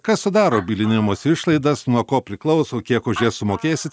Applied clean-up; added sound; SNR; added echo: neural mask model RNNoise.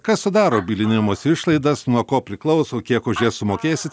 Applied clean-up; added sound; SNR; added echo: none; Animal; 18 dB; none.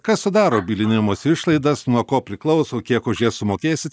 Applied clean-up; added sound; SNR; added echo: neural mask model DeepFilterNet 3.